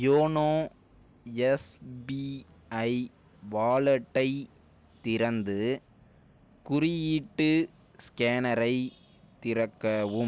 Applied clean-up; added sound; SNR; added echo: none; none; none; none.